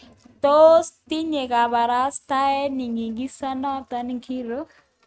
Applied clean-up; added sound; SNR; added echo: neural mask model RNNoise.